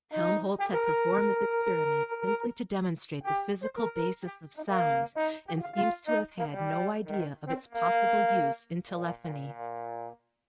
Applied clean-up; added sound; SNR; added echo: neural mask model RNNoise.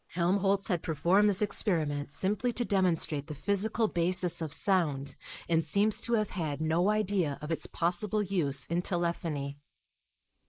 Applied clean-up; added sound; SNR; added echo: neural mask model Resemble Enhance denoiser.